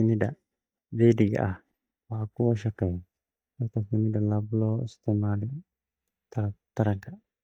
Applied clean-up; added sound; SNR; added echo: neural mask model DeepFilterNet 3.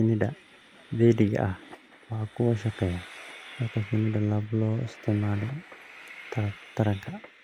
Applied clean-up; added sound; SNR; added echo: none; Train; 19 dB; none.